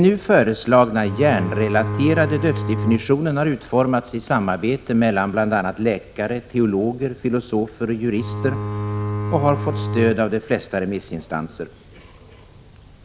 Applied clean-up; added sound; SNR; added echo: none; Bowed string instrument; 5 dB; none.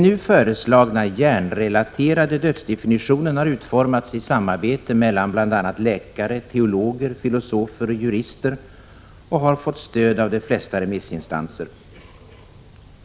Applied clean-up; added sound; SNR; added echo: none; none; none; none.